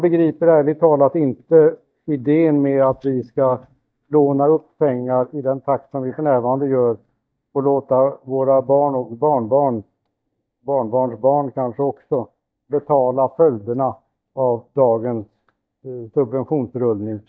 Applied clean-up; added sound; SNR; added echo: neural mask model DeepFilterNet 3.